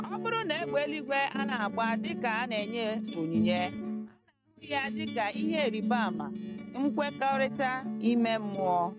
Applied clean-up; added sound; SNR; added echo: neural mask model RNNoise.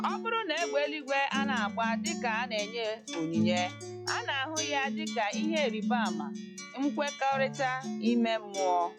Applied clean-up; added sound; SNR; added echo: classical method log-MMSE.